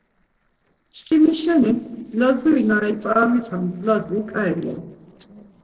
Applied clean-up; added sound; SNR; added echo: neural separator model SepFormer DNS4.